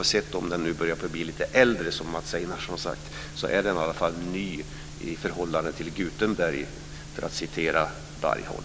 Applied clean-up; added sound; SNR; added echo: none; none; none; none.